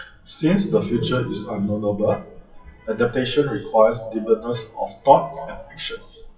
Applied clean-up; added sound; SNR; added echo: classical method WPE with log-MMSE.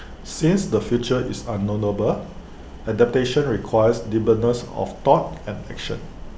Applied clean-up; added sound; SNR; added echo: none; none; none; none.